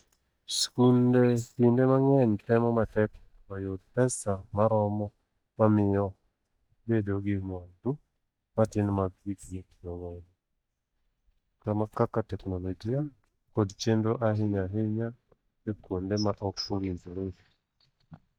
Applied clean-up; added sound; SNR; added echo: neural mask model DeepFilterNet 3.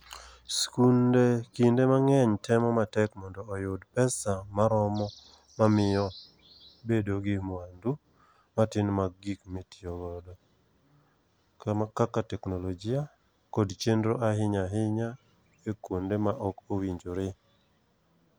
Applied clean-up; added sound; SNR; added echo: none; none; none; none.